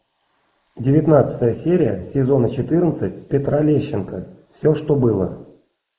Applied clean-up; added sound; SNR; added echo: neural mask model Resemble Enhance denoiser.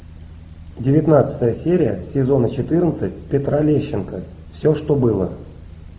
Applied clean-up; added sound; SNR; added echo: none; none; none; none.